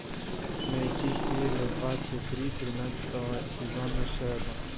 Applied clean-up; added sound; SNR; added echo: none; Motorcycle + Bathtub (filling or washing); 4 dB; none.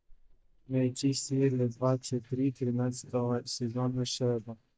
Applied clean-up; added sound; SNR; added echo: neural mask model DeepFilterNet 3.